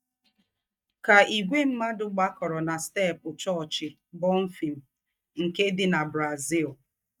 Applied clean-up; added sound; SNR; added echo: neural mask model DeepFilterNet 3.